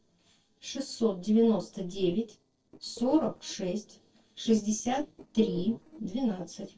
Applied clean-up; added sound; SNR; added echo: neural separator model SepFormer DNS4.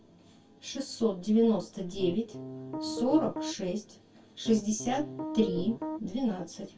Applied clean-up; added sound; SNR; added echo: none; Piano; 7 dB; reverberation time 0.1 s.